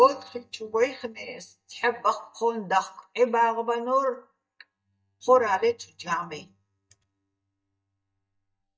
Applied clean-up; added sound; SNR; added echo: neural mask model DeepFilterNet 3.